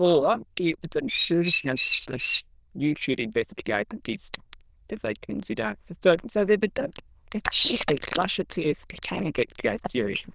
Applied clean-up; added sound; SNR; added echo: neural diffusion model UNIVERSE++.